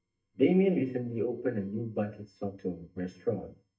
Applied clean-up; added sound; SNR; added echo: neural mask model DeepFilterNet 3.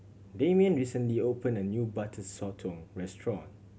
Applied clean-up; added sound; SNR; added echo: none; none; none; none.